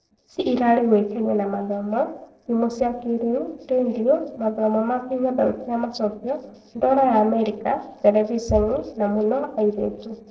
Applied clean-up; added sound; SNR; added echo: neural separator model SepFormer DNS4.